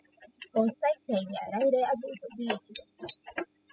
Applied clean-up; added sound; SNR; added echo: classical method spectral subtraction.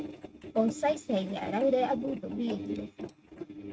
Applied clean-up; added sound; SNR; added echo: neural mask model RNNoise.